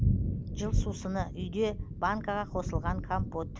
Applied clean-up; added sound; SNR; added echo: none; Thunder; -2 dB; none.